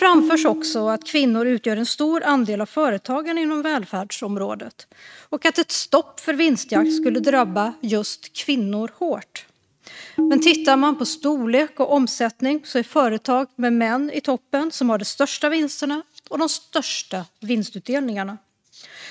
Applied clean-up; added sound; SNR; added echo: neural mask model RNNoise.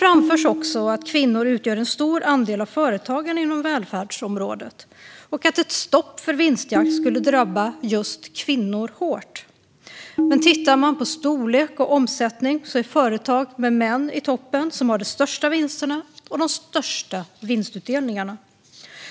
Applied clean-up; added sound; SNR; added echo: none; Tabla; 6 dB; none.